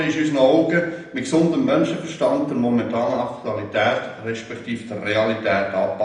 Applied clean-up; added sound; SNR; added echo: none; none; none; reverberation time 0.8 s.